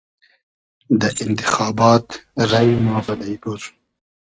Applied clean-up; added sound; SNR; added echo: neural mask model RNNoise.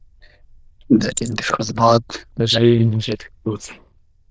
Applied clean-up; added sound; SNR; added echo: neural diffusion model UNIVERSE++.